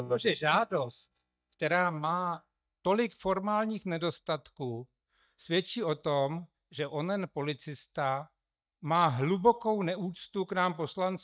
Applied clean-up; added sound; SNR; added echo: neural mask model DeepFilterNet 3.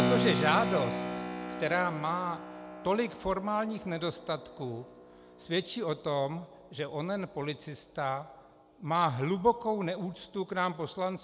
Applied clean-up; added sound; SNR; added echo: none; Keyboard (musical); 6 dB; none.